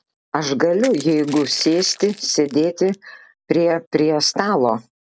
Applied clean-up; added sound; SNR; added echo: none; Crushing; 20 dB; none.